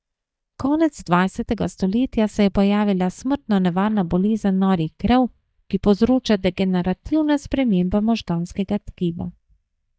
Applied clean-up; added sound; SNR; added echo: neural mask model DeepFilterNet 3.